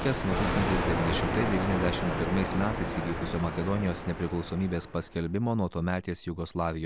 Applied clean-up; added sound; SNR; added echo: none; Thunder; 2 dB; none.